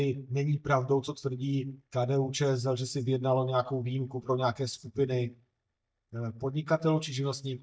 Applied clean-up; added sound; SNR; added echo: neural mask model DeepFilterNet 3.